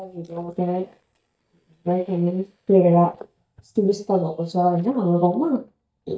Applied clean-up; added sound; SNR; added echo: neural mask model DeepFilterNet 3.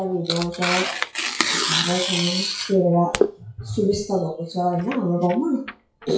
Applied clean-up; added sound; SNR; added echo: classical method WPE with log-MMSE.